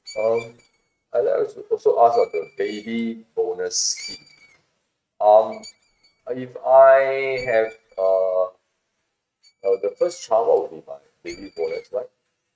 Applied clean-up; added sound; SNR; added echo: neural mask model RNNoise.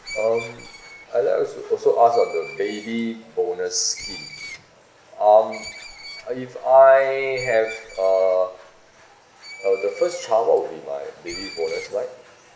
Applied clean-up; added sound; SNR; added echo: none; Screech; 19 dB; none.